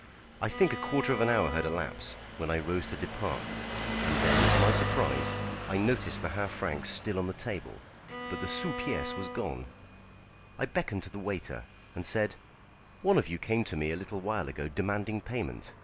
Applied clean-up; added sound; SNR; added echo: none; Engine + Bowed string instrument; 3 dB; none.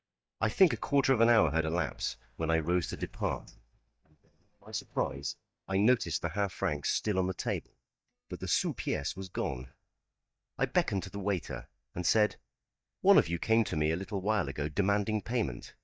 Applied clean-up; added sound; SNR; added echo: neural mask model DeepFilterNet 3.